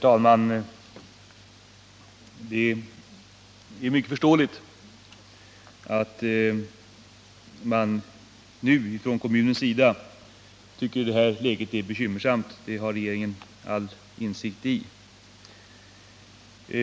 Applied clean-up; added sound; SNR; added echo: none; none; none; none.